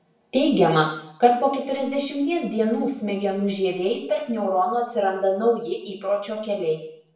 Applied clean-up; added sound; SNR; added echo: none; none; none; reverberation time 0.6 s.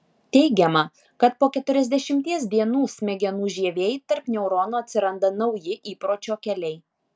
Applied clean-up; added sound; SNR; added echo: none; none; none; none.